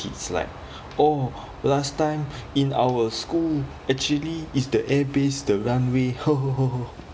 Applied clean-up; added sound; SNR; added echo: none; none; none; none.